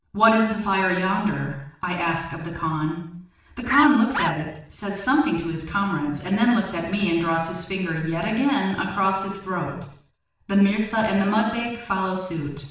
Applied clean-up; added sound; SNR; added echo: neural separator model SepFormer DNS4.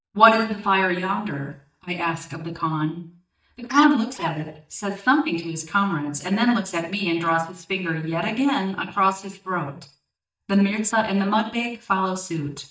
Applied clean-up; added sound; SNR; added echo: neural mask model DeepFilterNet 3.